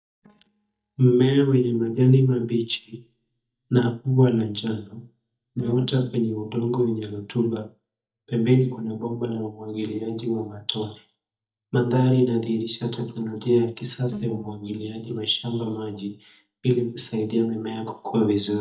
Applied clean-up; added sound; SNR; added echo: neural mask model DeepFilterNet 3.